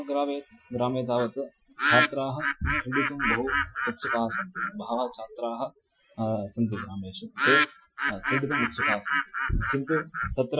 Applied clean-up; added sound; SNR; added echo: classical method Wiener filter.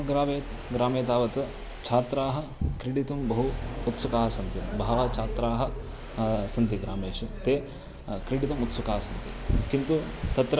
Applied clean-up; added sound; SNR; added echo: none; none; none; none.